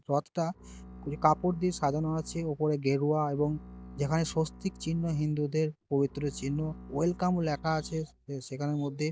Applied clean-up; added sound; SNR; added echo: none; Bowed string instrument; 18 dB; none.